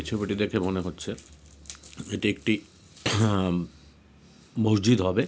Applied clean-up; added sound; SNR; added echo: none; none; none; none.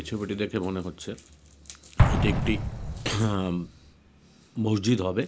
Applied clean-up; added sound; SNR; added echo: none; Explosion; 1 dB; none.